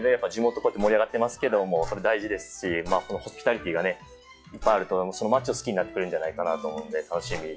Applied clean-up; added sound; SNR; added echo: classical method log-MMSE.